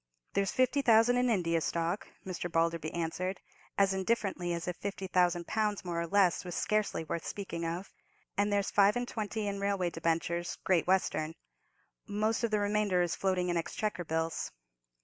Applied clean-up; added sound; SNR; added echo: none; none; none; none.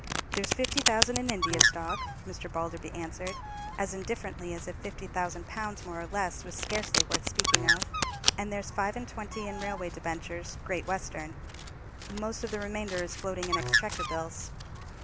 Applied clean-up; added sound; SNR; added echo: none; Bird + Domestic sounds, home sounds; -3 dB; none.